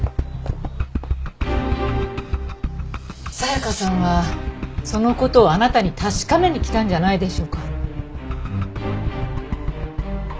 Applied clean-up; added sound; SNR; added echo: none; none; none; none.